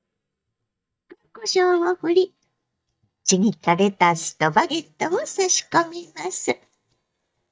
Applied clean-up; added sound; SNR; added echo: neural mask model DeepFilterNet 3.